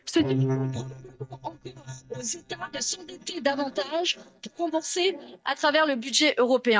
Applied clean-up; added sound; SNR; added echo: neural mask model DeepFilterNet 3.